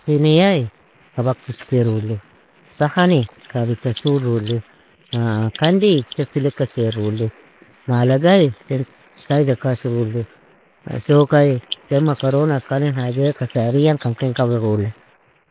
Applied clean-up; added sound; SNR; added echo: neural mask model Resemble Enhance denoiser.